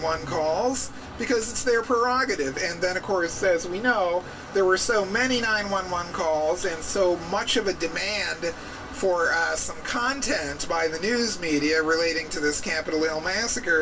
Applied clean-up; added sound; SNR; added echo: none; none; none; reverberation time 0.2 s.